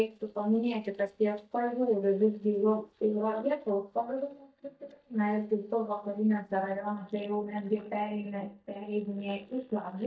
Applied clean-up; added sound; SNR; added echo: neural mask model DeepFilterNet 3.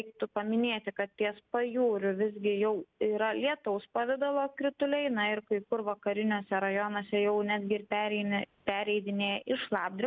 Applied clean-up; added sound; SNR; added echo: none; none; none; none.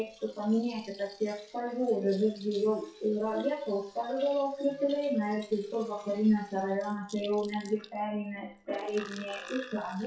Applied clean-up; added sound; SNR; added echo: classical method WPE with log-MMSE.